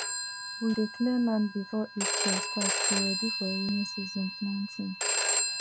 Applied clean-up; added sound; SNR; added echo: none; Telephone; -1 dB; none.